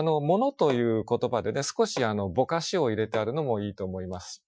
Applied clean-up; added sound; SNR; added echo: classical method Wiener filter.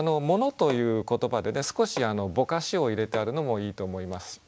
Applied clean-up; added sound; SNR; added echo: none; Hammer; 16 dB; none.